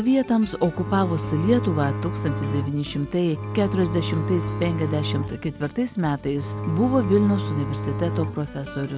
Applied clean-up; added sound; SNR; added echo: none; Bowed string instrument; 5 dB; none.